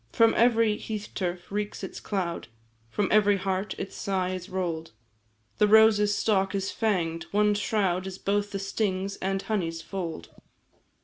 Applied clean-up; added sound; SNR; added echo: none; none; none; none.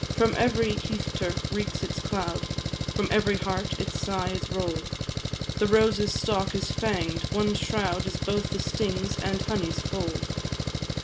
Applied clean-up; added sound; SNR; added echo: none; Engine; 2 dB; none.